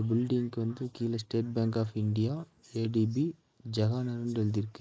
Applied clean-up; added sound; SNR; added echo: neural mask model Resemble Enhance denoiser.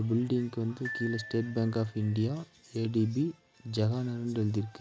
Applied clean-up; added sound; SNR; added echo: none; Glockenspiel; 16 dB; none.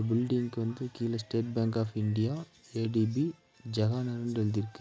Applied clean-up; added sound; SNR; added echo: none; none; none; none.